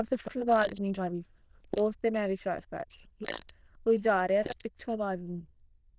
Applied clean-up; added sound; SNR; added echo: neural diffusion model UNIVERSE++.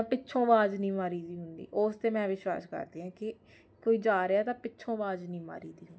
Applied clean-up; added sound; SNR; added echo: none; none; none; none.